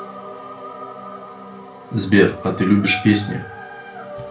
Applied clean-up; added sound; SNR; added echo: none; none; none; reverberation time 0.3 s.